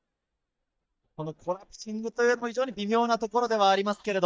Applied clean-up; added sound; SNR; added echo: neural mask model DeepFilterNet 3.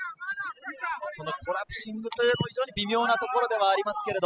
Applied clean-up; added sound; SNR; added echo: classical method spectral subtraction.